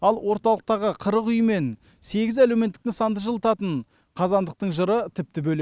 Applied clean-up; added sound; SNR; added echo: none; none; none; none.